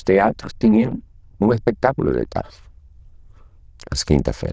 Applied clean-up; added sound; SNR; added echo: neural diffusion model UNIVERSE++.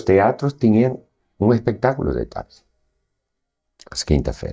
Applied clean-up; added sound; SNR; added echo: neural mask model DeepFilterNet 3.